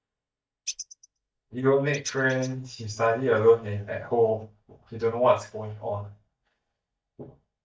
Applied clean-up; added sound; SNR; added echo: neural mask model DeepFilterNet 3.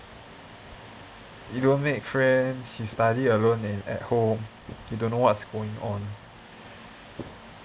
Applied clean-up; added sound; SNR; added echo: none; none; none; none.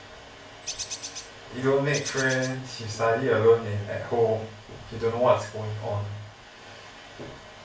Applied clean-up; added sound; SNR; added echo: none; Bird; 10 dB; reverberation time 0.3 s.